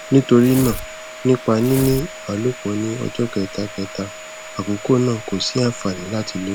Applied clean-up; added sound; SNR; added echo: none; Tearing + Domestic sounds, home sounds; 13 dB; none.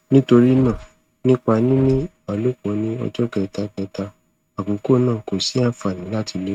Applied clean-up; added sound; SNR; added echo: neural mask model RNNoise.